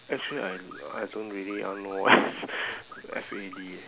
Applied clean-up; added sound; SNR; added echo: none; Car; 18 dB; none.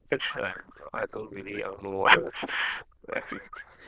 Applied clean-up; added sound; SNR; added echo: neural diffusion model UNIVERSE++.